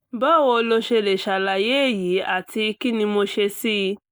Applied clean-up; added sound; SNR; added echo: neural mask model Resemble Enhance denoiser.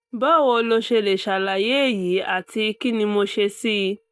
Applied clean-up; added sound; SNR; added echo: neural mask model DeepFilterNet 3.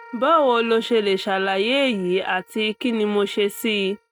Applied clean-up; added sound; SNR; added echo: neural mask model RNNoise.